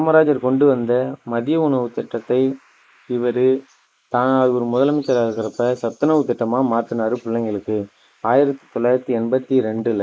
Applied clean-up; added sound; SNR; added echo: neural mask model Resemble Enhance denoiser.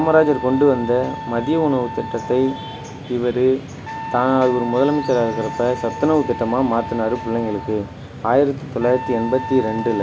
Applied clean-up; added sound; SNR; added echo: none; Wind instrument, woodwind instrument; 12 dB; none.